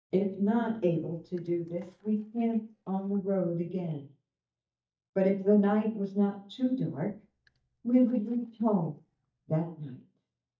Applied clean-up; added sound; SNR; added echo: neural mask model DeepFilterNet 3.